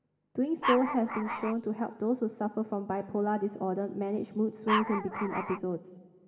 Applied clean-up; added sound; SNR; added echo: none; Dog; 2 dB; reverberation time 1.8 s.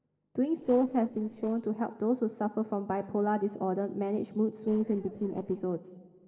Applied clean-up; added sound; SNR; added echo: neural separator model SepFormer DNS4.